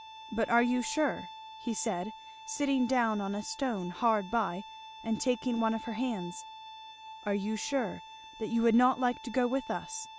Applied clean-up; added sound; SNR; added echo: none; Bowed string instrument; 15 dB; none.